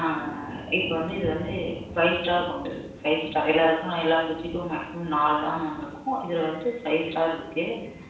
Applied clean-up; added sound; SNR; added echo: none; Thunder / Rain; 15 dB; reverberation time 0.6 s.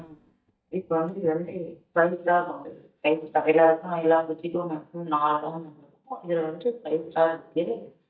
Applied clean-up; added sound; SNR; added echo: neural mask model DeepFilterNet 3.